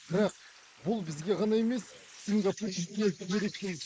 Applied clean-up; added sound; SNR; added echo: neural mask model Resemble Enhance denoiser.